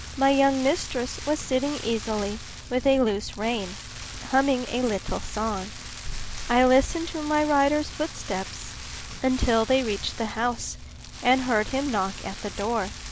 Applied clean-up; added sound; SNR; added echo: none; Rain; 11 dB; none.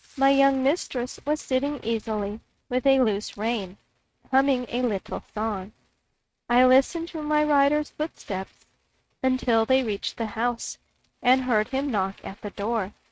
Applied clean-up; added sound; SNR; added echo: neural mask model RNNoise.